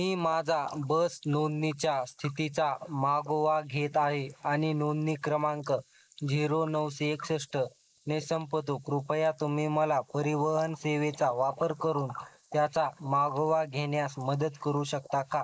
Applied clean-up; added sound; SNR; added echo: neural mask model Resemble Enhance denoiser.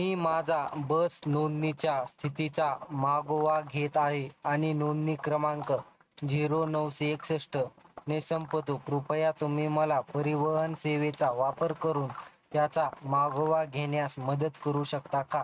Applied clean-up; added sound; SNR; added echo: neural mask model RNNoise.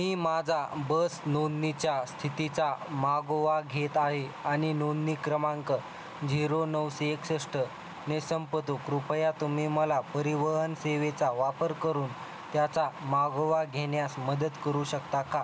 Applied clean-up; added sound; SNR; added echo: none; none; none; none.